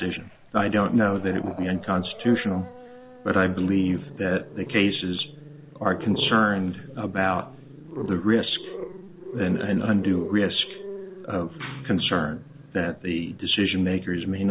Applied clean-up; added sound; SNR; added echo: none; Growling; 14 dB; none.